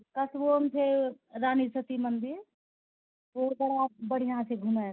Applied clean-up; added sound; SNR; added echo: none; none; none; none.